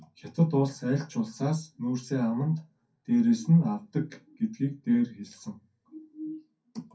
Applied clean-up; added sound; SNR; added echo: none; none; none; reverberation time 0.3 s.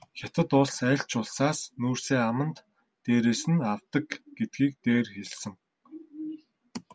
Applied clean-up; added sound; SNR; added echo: none; none; none; none.